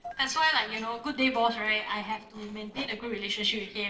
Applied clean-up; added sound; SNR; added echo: neural separator model SepFormer DNS4.